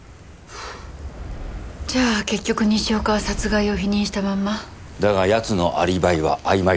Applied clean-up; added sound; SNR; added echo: none; Fire; 14 dB; none.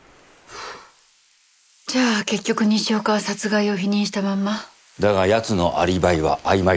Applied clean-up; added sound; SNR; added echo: neural mask model Resemble Enhance denoiser.